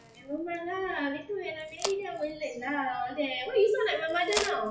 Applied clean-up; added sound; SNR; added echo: classical method WPE with log-MMSE.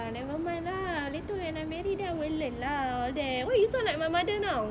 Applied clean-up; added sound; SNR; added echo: none; none; none; none.